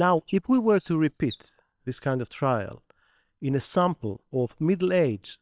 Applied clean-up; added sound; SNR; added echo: neural separator model SepFormer WHAM!.